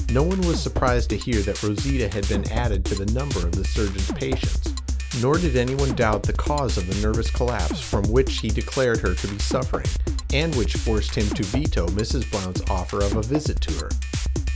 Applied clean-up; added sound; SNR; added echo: none; Drum kit; 0 dB; none.